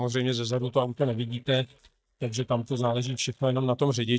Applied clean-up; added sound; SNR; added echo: neural mask model DeepFilterNet 3.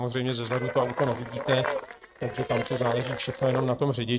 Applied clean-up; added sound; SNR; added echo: neural mask model RNNoise.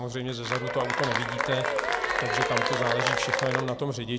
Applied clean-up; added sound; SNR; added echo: none; Applause / Cheering; -3 dB; none.